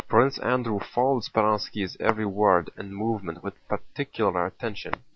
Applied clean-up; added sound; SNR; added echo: none; none; none; none.